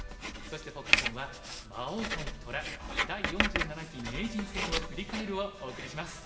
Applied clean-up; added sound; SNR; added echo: none; Writing; -3 dB; reverberation time 2.0 s.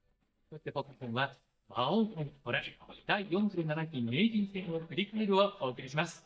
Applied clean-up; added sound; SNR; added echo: neural mask model DeepFilterNet 3.